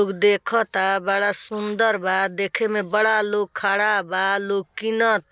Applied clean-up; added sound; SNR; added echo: neural separator model SepFormer DNS4.